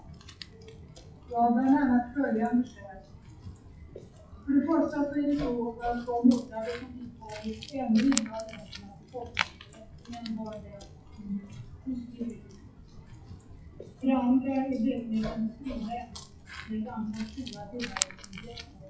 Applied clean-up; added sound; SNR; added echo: classical method WPE with log-MMSE.